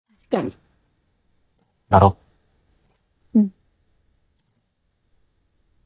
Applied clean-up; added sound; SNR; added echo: neural mask model DeepFilterNet 3.